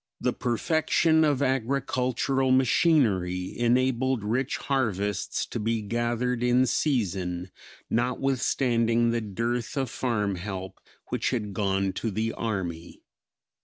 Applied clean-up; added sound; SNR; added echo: none; none; none; none.